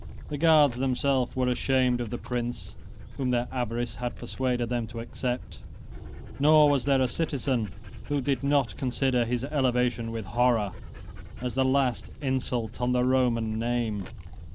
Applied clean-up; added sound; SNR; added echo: none; Dog; 11 dB; none.